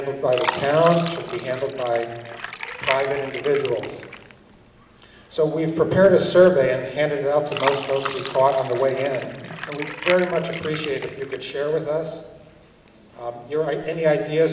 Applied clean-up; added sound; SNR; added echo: none; Fill (with liquid); 12 dB; none.